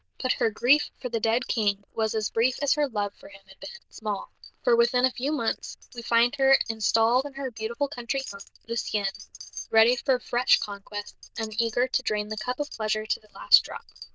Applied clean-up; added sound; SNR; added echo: neural diffusion model UNIVERSE++.